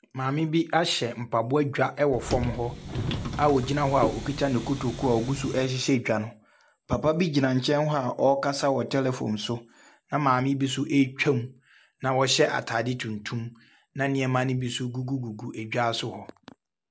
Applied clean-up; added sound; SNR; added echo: none; Subway, metro, underground; 7 dB; none.